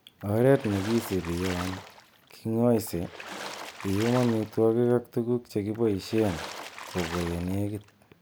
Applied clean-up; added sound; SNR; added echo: none; Water / Splash, splatter; 14 dB; none.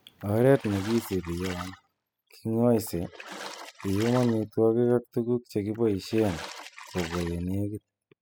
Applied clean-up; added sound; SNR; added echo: classical method spectral subtraction.